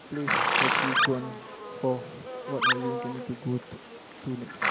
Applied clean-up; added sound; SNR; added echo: none; Livestock, farm animals, working animals + Animal; -4 dB; none.